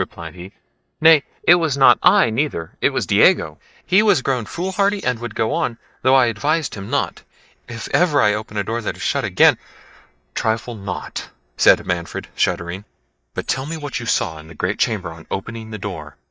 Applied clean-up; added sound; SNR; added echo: neural mask model DeepFilterNet 3.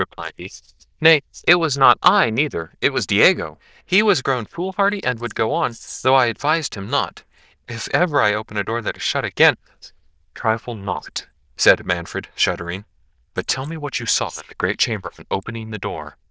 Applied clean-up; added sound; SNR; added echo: neural diffusion model UNIVERSE++.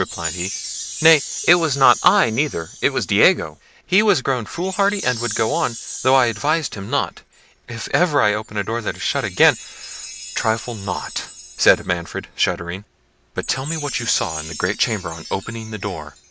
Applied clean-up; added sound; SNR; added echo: none; Chime; 13 dB; none.